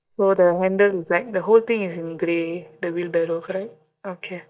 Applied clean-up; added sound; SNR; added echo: neural mask model DeepFilterNet 3.